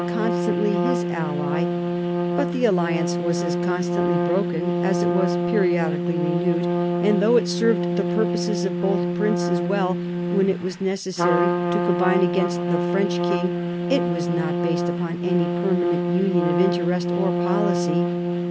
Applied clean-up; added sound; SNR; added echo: none; Trumpet; -2 dB; none.